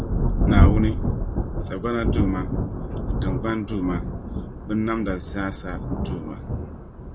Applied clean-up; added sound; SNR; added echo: none; Thunder; -5 dB; none.